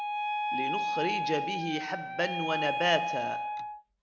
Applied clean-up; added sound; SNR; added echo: none; Wind instrument, woodwind instrument; -1 dB; none.